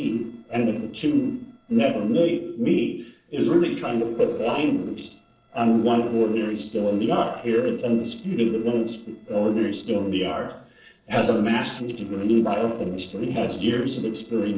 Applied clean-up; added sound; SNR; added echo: neural separator model SepFormer DNS4.